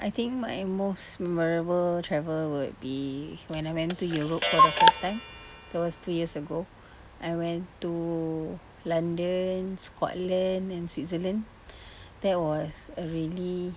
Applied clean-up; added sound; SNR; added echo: none; Clock; -4 dB; none.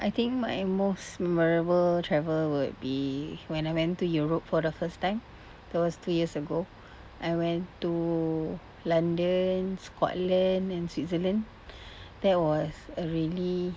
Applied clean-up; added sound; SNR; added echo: none; none; none; none.